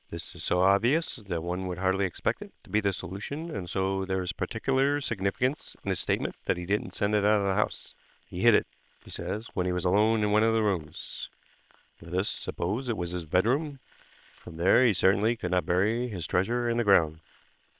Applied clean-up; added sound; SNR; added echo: neural separator model SepFormer WHAM!.